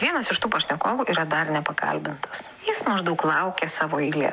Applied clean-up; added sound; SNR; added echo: none; none; none; none.